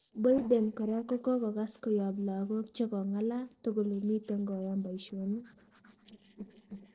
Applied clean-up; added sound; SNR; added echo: neural separator model SepFormer DNS4.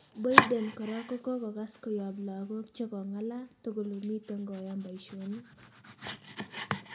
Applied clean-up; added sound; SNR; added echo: none; Domestic sounds, home sounds; -1 dB; reverberation time 0.7 s.